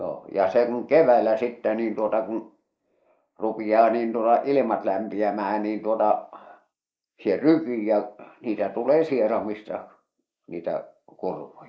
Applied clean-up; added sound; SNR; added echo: neural mask model Resemble Enhance denoiser.